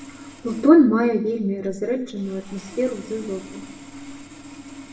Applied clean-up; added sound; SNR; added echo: none; Sawing; 18 dB; reverberation time 0.7 s.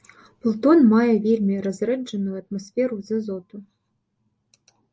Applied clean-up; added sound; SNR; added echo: none; none; none; none.